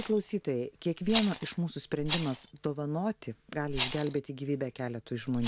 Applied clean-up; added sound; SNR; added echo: none; Rattle; -1 dB; none.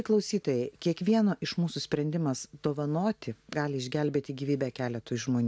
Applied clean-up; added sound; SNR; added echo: none; none; none; none.